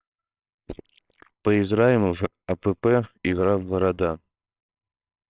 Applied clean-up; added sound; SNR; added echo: neural separator model SepFormer WHAMR!.